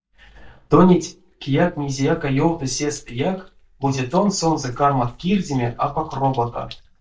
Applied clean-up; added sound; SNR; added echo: neural mask model DeepFilterNet 3.